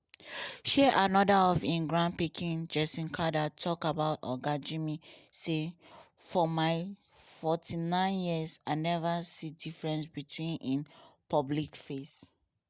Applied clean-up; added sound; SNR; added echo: none; none; none; none.